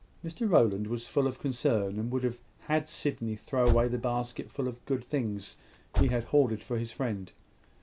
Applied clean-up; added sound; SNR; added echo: none; Car; 3 dB; none.